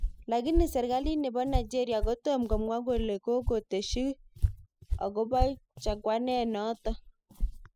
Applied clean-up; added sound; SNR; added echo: classical method spectral subtraction.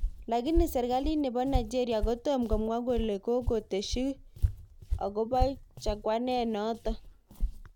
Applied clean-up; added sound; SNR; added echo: none; Walk, footsteps; 4 dB; none.